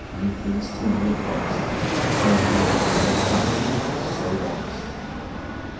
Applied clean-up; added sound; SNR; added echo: none; Fixed-wing aircraft, airplane; -4 dB; reverberation time 0.6 s.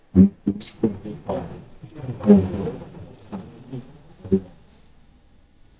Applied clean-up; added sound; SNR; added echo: neural mask model DeepFilterNet 3.